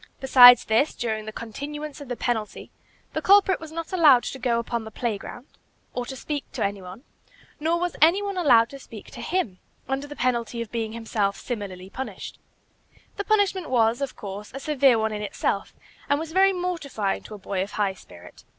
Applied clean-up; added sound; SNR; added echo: none; none; none; none.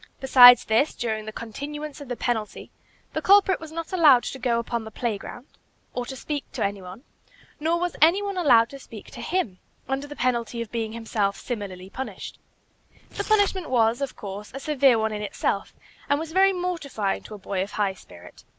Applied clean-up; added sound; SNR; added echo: none; Tearing; 12 dB; none.